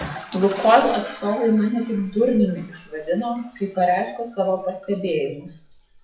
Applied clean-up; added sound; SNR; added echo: classical method WPE with log-MMSE.